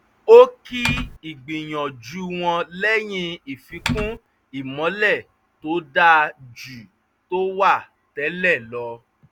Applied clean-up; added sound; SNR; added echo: none; Typing; 6 dB; none.